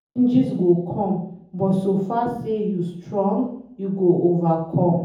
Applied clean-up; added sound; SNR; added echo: none; none; none; reverberation time 0.7 s.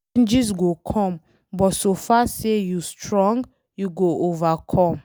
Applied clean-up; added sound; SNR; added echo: none; none; none; none.